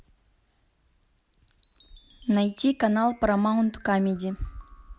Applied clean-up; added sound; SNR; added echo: none; Wind chime; 4 dB; none.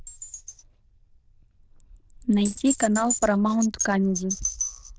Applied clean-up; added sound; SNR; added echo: neural diffusion model UNIVERSE++.